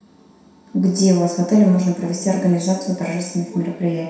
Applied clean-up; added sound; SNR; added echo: none; none; none; reverberation time 0.7 s.